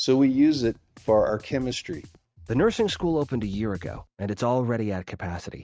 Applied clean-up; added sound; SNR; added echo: neural mask model RNNoise.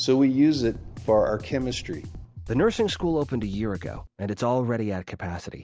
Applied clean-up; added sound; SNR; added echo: none; Drum kit; 14 dB; none.